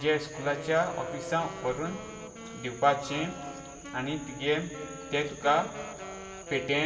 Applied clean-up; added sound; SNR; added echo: none; Wind instrument, woodwind instrument; 13 dB; reverberation time 2.4 s.